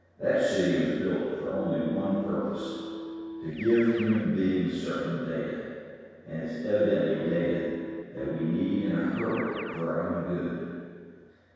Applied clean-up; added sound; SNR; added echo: none; Keyboard (musical); 14 dB; reverberation time 2.0 s.